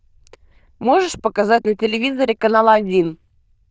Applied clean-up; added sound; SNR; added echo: neural diffusion model UNIVERSE++.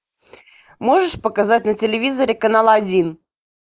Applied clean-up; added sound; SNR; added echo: neural mask model Resemble Enhance denoiser.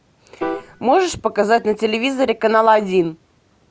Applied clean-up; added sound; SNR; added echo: none; Piano; 15 dB; none.